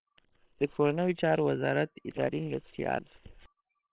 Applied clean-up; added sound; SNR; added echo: neural separator model SepFormer WHAM!.